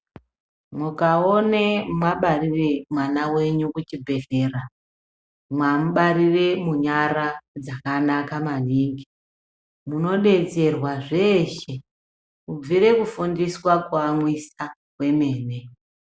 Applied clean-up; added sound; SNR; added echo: none; none; none; none.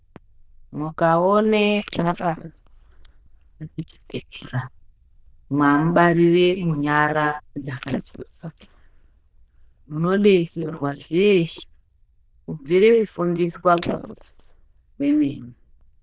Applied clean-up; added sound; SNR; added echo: neural diffusion model UNIVERSE++.